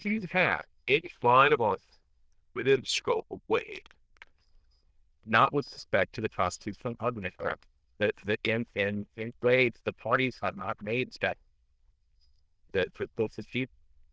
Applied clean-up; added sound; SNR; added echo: neural diffusion model UNIVERSE++.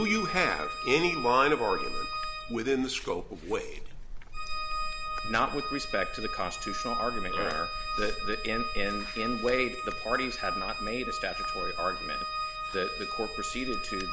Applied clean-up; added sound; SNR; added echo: none; Organ; 5 dB; none.